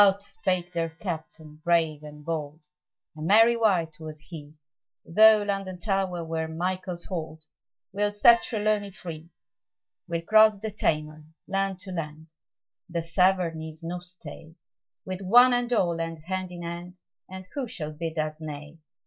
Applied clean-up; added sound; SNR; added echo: neural mask model DeepFilterNet 3.